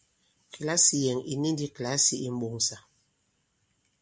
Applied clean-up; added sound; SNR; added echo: none; none; none; none.